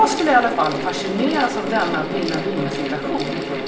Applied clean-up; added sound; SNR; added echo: none; Mechanical fan; 4 dB; reverberation time 0.9 s.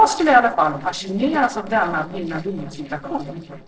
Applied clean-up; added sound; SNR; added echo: neural separator model SepFormer DNS4.